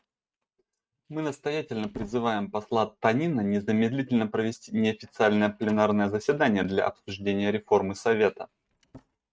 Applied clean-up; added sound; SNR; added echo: neural mask model RNNoise.